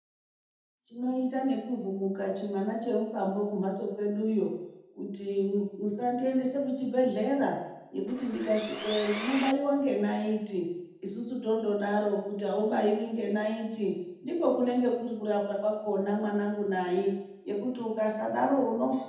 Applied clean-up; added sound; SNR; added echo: none; Sawing; 6 dB; reverberation time 0.8 s.